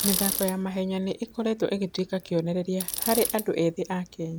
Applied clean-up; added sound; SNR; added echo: none; Bicycle; 7 dB; none.